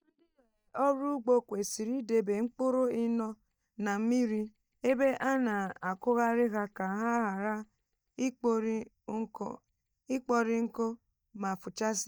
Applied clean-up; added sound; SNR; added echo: neural mask model DeepFilterNet 3.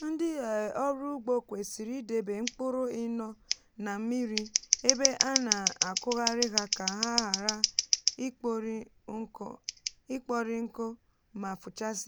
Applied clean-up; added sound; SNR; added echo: none; Scissors; 1 dB; none.